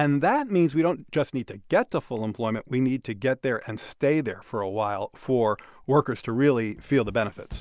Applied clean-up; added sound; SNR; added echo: none; none; none; none.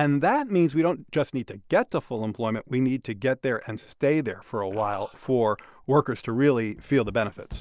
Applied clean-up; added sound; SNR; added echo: neural separator model SepFormer DNS4.